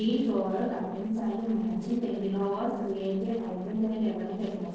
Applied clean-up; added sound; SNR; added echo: neural separator model SepFormer DNS4.